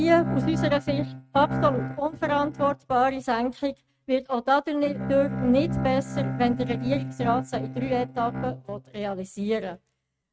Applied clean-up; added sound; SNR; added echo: neural mask model RNNoise.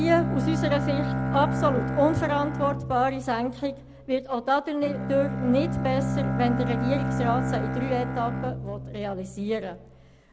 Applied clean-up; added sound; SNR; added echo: none; Bowed string instrument; 2 dB; none.